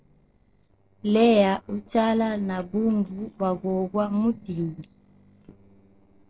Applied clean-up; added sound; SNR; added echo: neural separator model SepFormer DNS4.